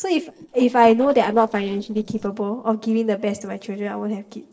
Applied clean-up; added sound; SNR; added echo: neural separator model SepFormer DNS4.